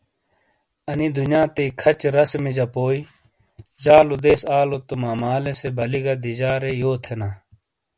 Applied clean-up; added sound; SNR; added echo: none; none; none; none.